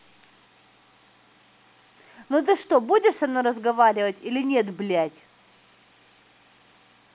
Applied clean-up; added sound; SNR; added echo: none; none; none; none.